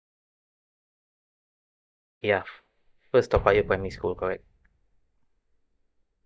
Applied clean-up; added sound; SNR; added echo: neural mask model DeepFilterNet 3.